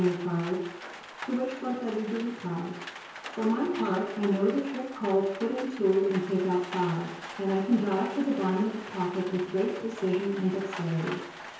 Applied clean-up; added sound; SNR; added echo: none; Rain; 14 dB; reverberation time 0.9 s.